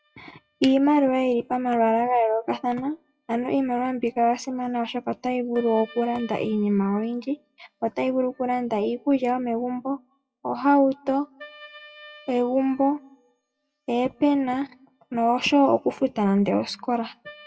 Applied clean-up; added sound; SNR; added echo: classical method WPE with log-MMSE.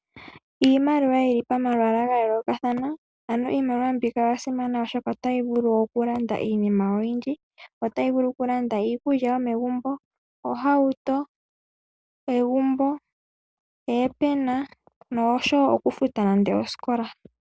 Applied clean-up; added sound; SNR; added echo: none; none; none; none.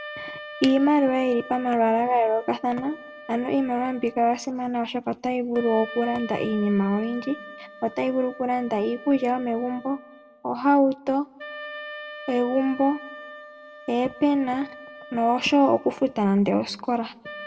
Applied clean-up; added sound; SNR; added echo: none; Wind instrument, woodwind instrument; 17 dB; reverberation time 0.3 s.